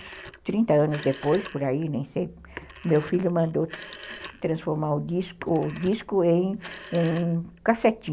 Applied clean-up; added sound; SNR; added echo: none; Telephone; 19 dB; none.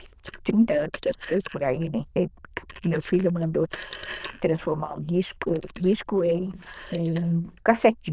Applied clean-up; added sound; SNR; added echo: neural diffusion model UNIVERSE++.